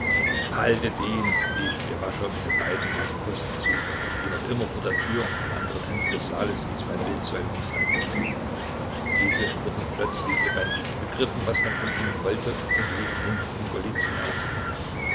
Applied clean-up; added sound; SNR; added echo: none; Bird; -5 dB; none.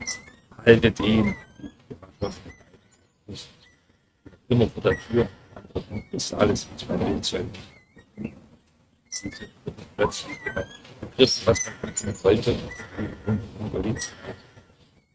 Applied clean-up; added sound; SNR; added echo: neural mask model RNNoise.